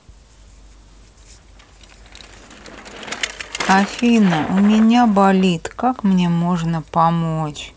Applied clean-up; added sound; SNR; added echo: none; Bicycle; 15 dB; none.